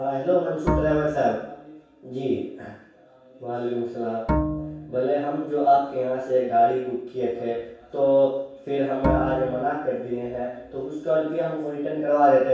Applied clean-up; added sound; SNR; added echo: none; Bowed string instrument; 5 dB; reverberation time 0.7 s.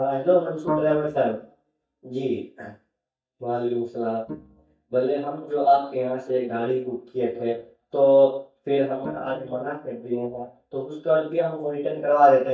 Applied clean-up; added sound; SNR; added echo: neural mask model DeepFilterNet 3.